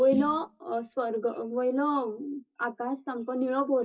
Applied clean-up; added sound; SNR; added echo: none; Snare drum; 13 dB; reverberation time 0.2 s.